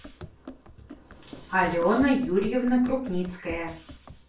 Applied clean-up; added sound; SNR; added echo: none; Run; 18 dB; reverberation time 0.3 s.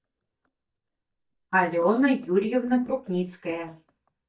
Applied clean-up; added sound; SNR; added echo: neural mask model DeepFilterNet 3.